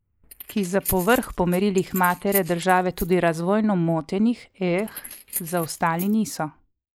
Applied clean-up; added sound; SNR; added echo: neural mask model Resemble Enhance denoiser.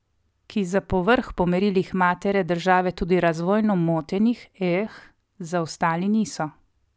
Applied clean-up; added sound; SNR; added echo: none; none; none; none.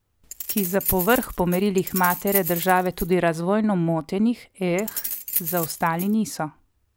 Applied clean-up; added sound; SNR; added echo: none; Keys jangling; 7 dB; none.